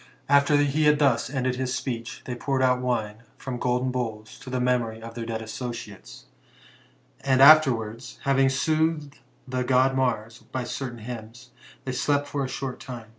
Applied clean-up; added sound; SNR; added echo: none; none; none; none.